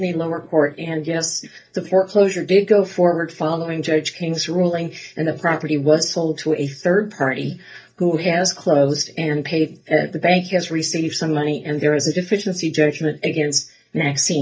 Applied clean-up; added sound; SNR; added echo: neural mask model DeepFilterNet 3.